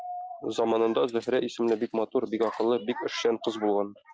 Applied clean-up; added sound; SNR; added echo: neural mask model RNNoise.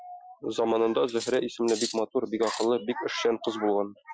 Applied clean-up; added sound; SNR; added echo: classical method Wiener filter.